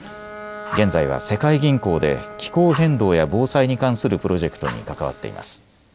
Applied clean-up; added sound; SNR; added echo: none; Bowed string instrument + Fire; 15 dB; none.